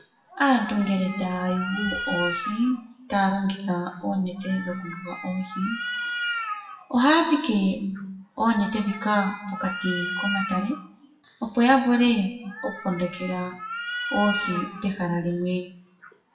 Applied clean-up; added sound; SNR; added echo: classical method WPE with log-MMSE.